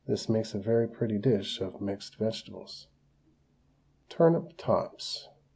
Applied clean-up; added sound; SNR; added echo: none; none; none; none.